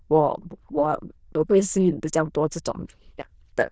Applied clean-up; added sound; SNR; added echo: neural diffusion model UNIVERSE++.